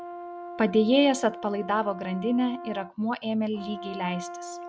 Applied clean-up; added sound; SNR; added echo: none; Brass instrument; 12 dB; none.